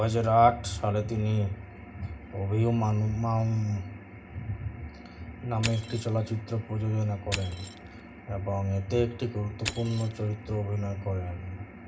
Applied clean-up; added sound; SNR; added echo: none; Crushing; 13 dB; reverberation time 0.4 s.